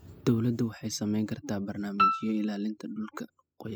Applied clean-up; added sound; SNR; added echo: classical method spectral subtraction.